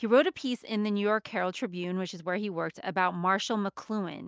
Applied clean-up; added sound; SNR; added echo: none; none; none; none.